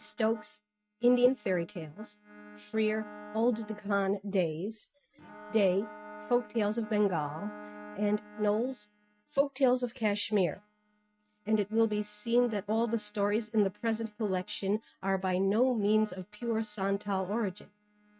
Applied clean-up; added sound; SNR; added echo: neural mask model RNNoise.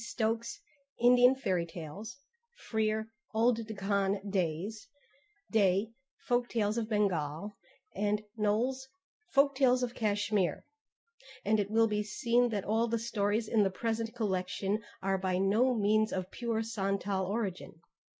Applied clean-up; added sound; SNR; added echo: none; none; none; none.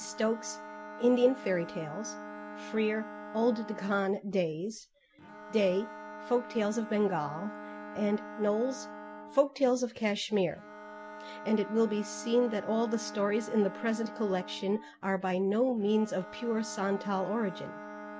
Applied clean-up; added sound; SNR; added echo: none; Wind instrument, woodwind instrument + Bowed string instrument; 13 dB; none.